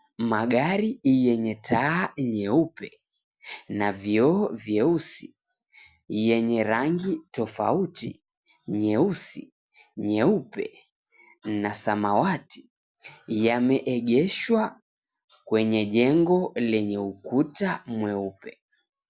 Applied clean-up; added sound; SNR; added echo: none; none; none; none.